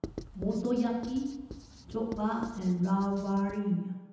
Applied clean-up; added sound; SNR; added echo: none; Writing; 14 dB; reverberation time 0.9 s.